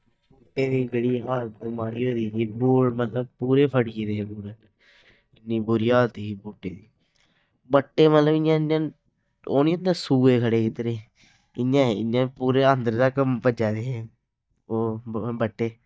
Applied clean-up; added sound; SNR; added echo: neural mask model DeepFilterNet 3.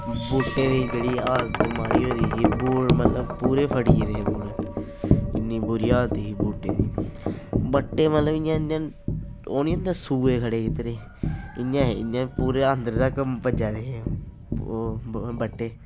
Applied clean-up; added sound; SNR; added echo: none; Wind chime; 1 dB; none.